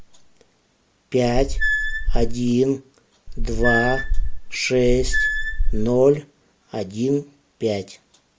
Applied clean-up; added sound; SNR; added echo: none; Squeak / Screech; -4 dB; none.